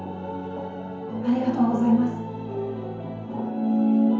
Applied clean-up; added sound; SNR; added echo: none; none; none; reverberation time 0.9 s.